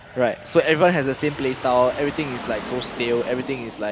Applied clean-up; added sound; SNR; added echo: none; Aircraft; 13 dB; none.